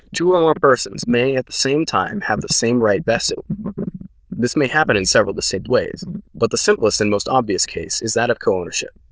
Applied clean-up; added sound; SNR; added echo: neural diffusion model UNIVERSE++.